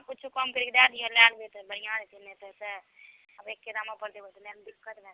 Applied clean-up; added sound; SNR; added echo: none; none; none; none.